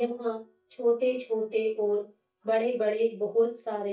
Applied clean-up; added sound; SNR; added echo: neural mask model DeepFilterNet 3.